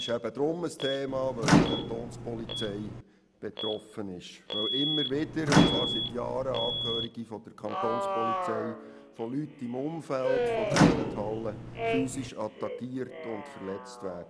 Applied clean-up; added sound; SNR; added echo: none; Alarm + Microwave oven; -3 dB; none.